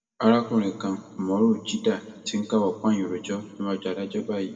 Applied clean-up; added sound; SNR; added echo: none; none; none; reverberation time 1.3 s.